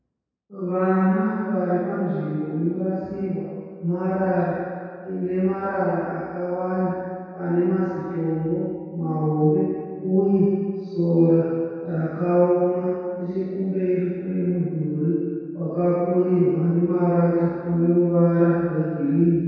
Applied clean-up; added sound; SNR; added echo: none; none; none; reverberation time 2.0 s.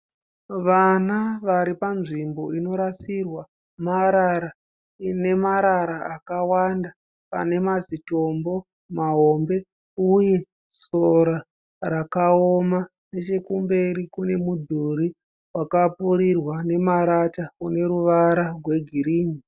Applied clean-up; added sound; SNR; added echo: none; none; none; none.